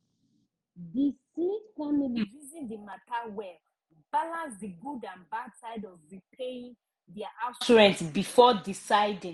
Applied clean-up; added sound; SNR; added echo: none; none; none; none.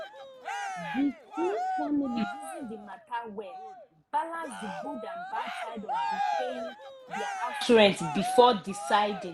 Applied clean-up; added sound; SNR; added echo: none; Cheering; 6 dB; none.